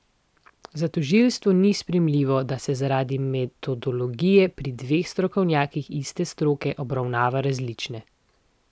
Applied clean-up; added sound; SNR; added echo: none; none; none; none.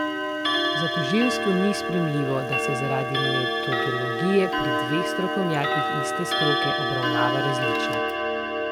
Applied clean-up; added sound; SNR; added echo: none; Clock; -2 dB; none.